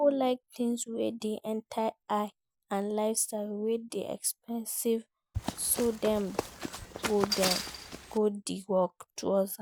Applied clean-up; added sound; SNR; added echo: none; Run; 4 dB; none.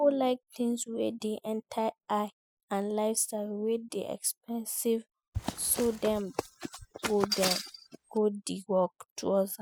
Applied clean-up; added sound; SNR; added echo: classical method spectral subtraction.